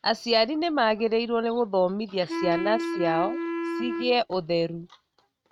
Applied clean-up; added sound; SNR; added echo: neural mask model RNNoise.